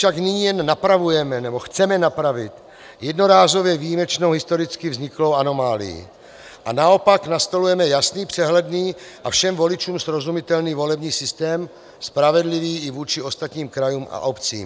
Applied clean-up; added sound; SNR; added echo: none; none; none; none.